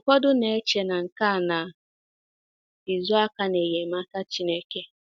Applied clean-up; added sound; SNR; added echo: none; none; none; none.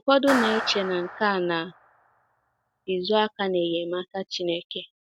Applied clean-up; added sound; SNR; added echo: none; Clapping; 8 dB; none.